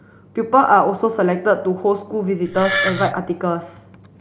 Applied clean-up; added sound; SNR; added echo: none; Wood; 4 dB; none.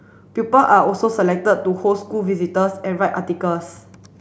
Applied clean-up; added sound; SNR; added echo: none; none; none; none.